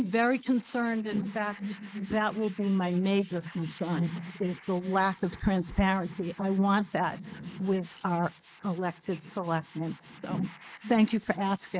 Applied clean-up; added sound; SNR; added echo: neural mask model Resemble Enhance denoiser.